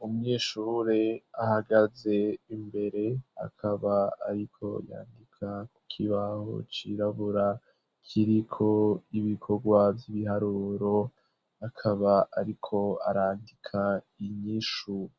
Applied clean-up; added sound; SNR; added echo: none; none; none; none.